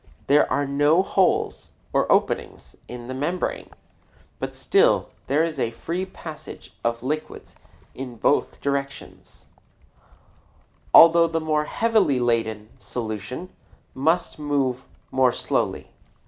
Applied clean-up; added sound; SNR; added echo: none; none; none; none.